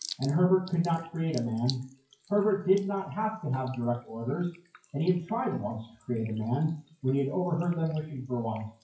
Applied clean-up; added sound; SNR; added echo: classical method WPE with log-MMSE.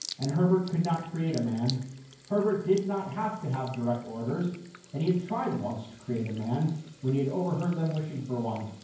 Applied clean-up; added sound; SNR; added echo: none; Sink (filling or washing) / Water tap, faucet; 19 dB; reverberation time 0.9 s.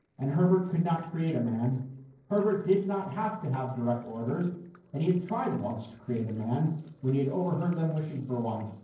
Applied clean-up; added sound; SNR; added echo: neural separator model SepFormer DNS4.